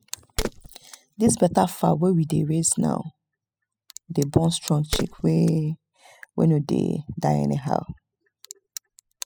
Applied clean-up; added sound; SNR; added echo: classical method spectral subtraction.